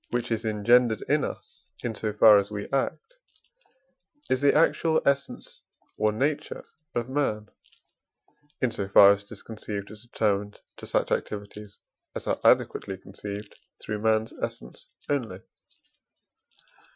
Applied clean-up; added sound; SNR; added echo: classical method Wiener filter.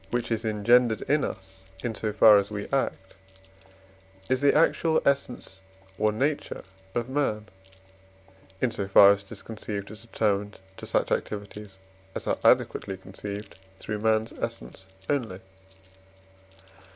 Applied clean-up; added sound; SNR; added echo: none; Wind chime; 13 dB; none.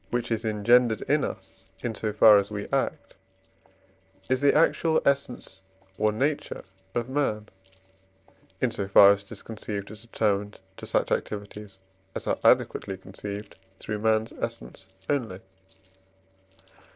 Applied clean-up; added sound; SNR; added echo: neural separator model SepFormer DNS4.